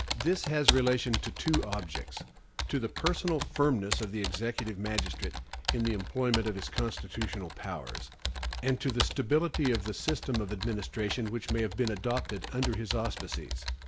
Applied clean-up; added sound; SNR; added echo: none; Computer keyboard; 3 dB; none.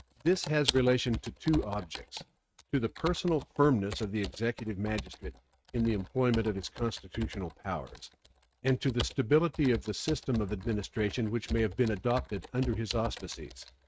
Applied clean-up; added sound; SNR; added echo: neural mask model RNNoise.